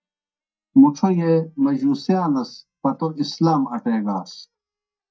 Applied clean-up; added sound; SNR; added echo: neural mask model DeepFilterNet 3.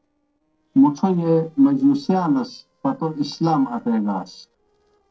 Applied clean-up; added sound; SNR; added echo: neural separator model SepFormer DNS4.